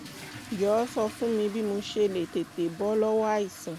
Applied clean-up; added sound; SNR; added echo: none; Fill (with liquid) / Toilet flush; 16 dB; none.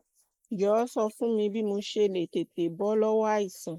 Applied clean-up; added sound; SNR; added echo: neural mask model Resemble Enhance denoiser.